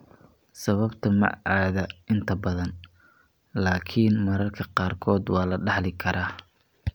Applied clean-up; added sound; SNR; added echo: none; none; none; none.